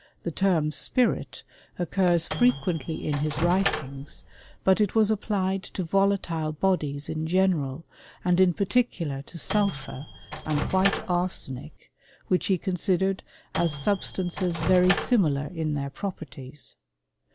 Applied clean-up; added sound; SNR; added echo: none; Microwave oven; 7 dB; none.